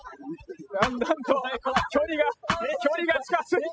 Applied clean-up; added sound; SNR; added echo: classical method spectral subtraction.